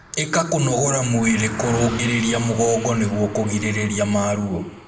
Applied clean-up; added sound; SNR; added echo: none; Car passing by; 15 dB; reverberation time 0.6 s.